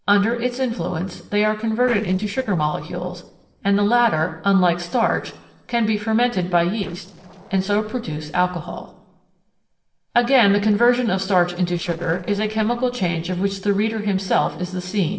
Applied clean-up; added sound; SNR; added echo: neural separator model SepFormer DNS4.